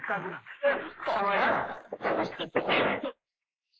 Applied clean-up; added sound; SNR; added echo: neural mask model Resemble Enhance denoiser.